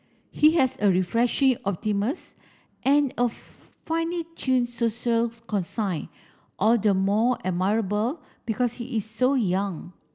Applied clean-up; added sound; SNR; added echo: none; none; none; none.